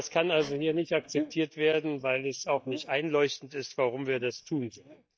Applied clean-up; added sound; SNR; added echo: neural mask model DeepFilterNet 3.